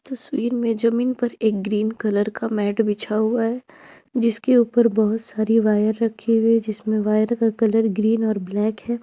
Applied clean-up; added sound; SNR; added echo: none; none; none; none.